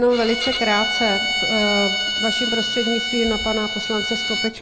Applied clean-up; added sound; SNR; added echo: none; Bowed string instrument; 1 dB; none.